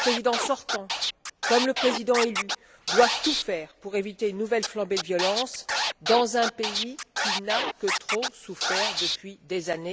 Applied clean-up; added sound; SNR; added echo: none; Scratching (performance technique); 2 dB; none.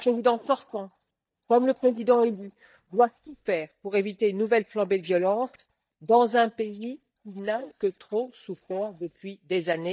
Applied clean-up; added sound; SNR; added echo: neural mask model DeepFilterNet 3.